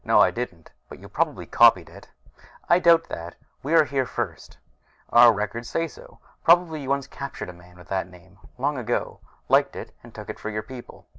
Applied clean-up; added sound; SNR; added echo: none; none; none; none.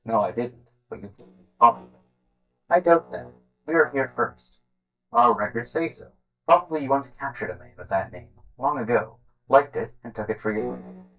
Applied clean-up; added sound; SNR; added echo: neural mask model DeepFilterNet 3.